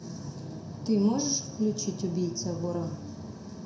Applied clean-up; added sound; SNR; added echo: none; none; none; reverberation time 0.6 s.